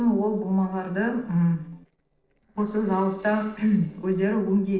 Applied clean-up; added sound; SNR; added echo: neural separator model SepFormer DNS4.